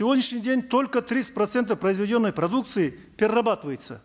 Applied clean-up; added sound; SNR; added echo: none; none; none; none.